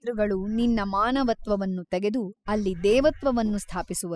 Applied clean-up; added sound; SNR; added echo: classical method spectral subtraction.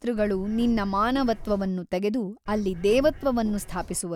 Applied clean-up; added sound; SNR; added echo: none; Bird; 13 dB; none.